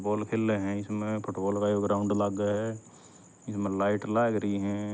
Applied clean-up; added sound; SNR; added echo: none; none; none; none.